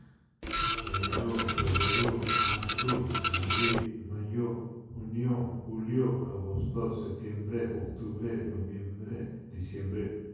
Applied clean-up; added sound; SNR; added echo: none; Printer; -2 dB; reverberation time 1.3 s.